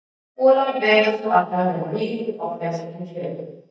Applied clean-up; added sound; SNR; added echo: neural mask model DeepFilterNet 3.